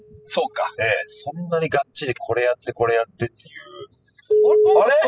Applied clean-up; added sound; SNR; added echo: classical method spectral subtraction.